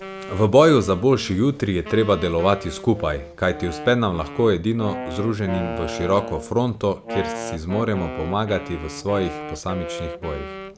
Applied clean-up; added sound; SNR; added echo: none; Wind instrument, woodwind instrument; 11 dB; none.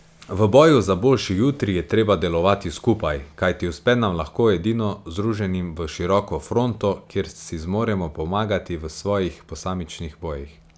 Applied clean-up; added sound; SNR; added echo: none; none; none; none.